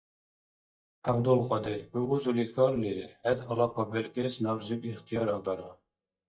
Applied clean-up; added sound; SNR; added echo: neural mask model DeepFilterNet 3.